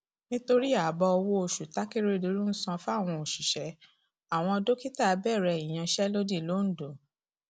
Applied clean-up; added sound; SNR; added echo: none; none; none; none.